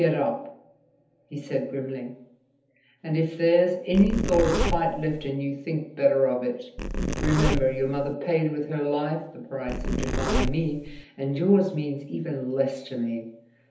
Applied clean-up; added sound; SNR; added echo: none; Zipper (clothing); 1 dB; reverberation time 0.7 s.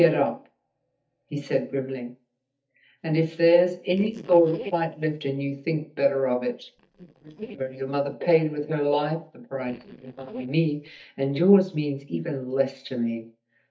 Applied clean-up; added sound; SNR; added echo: neural mask model DeepFilterNet 3.